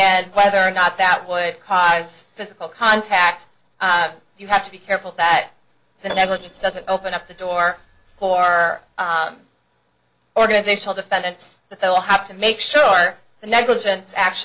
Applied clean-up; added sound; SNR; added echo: neural separator model SepFormer DNS4.